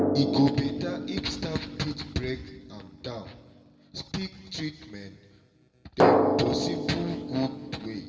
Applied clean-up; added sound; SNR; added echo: none; Drum; -2 dB; reverberation time 1.6 s.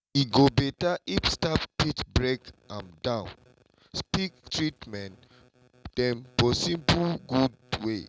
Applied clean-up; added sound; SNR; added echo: none; none; none; none.